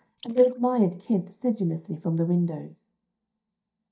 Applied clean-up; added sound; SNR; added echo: neural mask model DeepFilterNet 3.